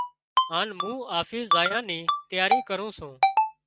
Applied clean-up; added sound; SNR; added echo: neural mask model RNNoise.